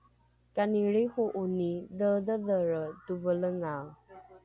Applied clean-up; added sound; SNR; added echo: none; none; none; none.